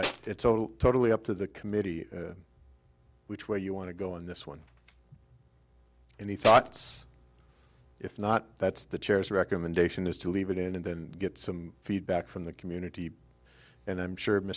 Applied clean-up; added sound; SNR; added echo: none; Tools; 2 dB; none.